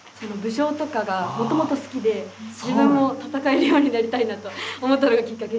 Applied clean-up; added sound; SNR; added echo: none; none; none; none.